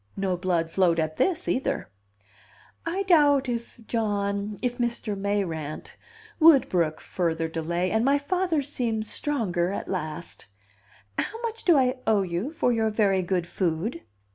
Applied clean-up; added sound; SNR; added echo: none; none; none; none.